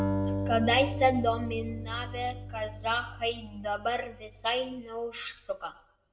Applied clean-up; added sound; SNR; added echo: none; Acoustic guitar; 5 dB; reverberation time 0.5 s.